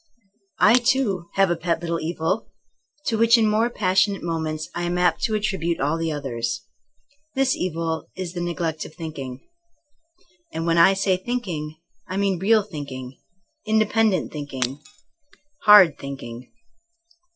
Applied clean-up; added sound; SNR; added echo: classical method log-MMSE.